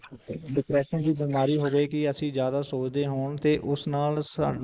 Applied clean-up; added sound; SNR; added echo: neural mask model Resemble Enhance denoiser.